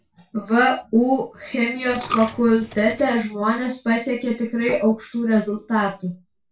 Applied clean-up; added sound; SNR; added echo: none; Coin (dropping); 14 dB; reverberation time 0.2 s.